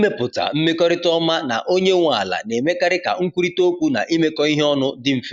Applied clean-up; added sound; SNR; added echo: none; none; none; none.